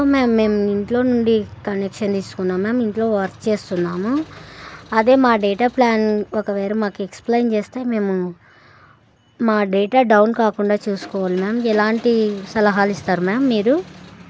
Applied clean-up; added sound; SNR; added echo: none; none; none; none.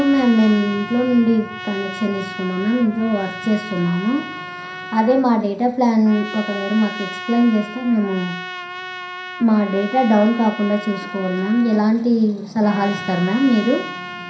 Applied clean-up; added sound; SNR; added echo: none; Trumpet; 12 dB; reverberation time 0.5 s.